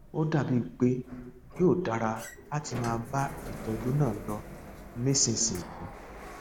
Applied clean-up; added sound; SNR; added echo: none; Sliding door; 13 dB; none.